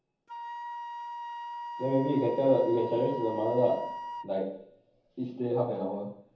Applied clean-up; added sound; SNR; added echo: none; Wind instrument, woodwind instrument; 10 dB; reverberation time 0.7 s.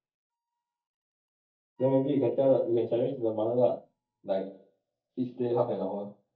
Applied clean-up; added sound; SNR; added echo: neural mask model DeepFilterNet 3.